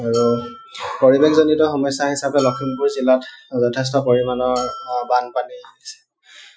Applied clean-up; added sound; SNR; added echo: classical method Wiener filter.